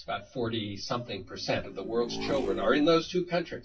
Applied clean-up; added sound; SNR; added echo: classical method WPE with log-MMSE.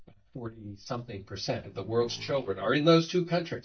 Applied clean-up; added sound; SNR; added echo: neural mask model DeepFilterNet 3.